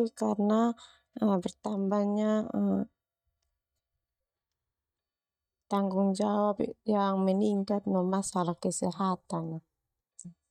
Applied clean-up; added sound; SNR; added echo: neural mask model DeepFilterNet 3.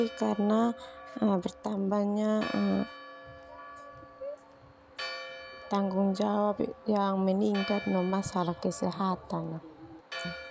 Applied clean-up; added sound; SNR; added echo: none; Church bell; 14 dB; none.